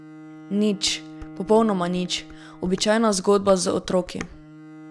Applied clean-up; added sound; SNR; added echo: none; Dishes, pots, and pans + Bowed string instrument; 18 dB; none.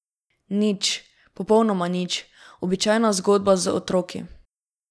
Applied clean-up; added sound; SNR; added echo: none; none; none; none.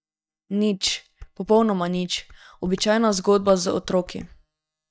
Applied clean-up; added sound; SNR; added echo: neural mask model DeepFilterNet 3.